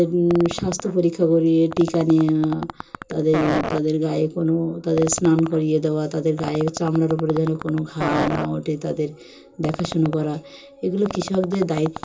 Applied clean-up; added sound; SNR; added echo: none; Fart; 11 dB; reverberation time 0.2 s.